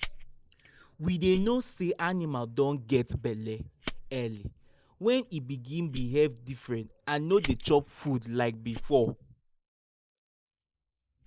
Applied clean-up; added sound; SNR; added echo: neural mask model Resemble Enhance denoiser.